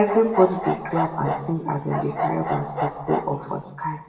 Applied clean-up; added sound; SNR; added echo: none; Bark; 5 dB; reverberation time 0.6 s.